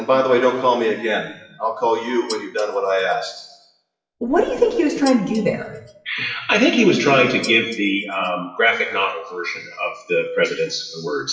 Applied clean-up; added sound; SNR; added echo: classical method WPE with log-MMSE.